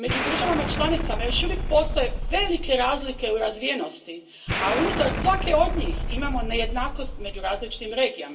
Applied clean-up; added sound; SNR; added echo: none; Explosion; 2 dB; reverberation time 0.2 s.